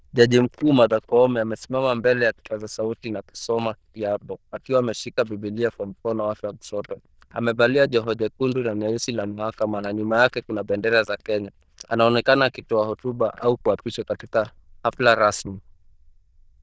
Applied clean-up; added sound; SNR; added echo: neural diffusion model UNIVERSE++.